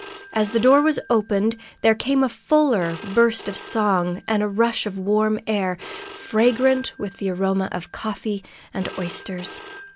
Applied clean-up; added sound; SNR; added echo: none; Telephone; 20 dB; none.